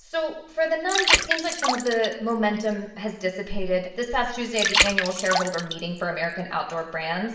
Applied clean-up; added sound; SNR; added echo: none; Water; 2 dB; reverberation time 0.8 s.